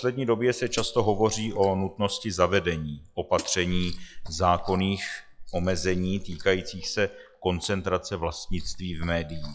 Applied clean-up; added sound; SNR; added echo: classical method log-MMSE.